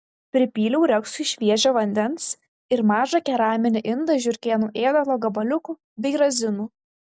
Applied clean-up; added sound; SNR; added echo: none; none; none; none.